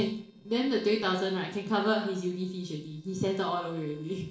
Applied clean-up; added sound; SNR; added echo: neural separator model SepFormer DNS4.